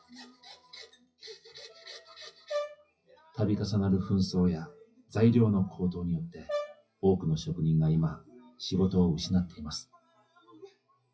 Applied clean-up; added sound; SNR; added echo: classical method WPE with log-MMSE.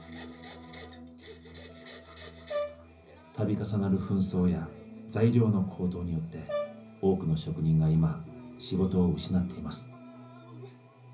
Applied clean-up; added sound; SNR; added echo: none; Brass instrument; 10 dB; reverberation time 0.5 s.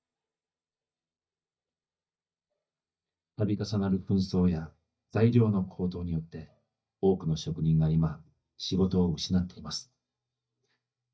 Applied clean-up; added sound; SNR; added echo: neural mask model DeepFilterNet 3.